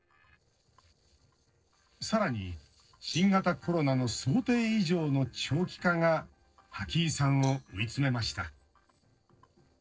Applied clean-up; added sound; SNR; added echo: neural separator model SepFormer DNS4.